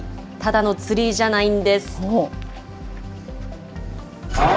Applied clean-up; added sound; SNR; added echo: none; none; none; none.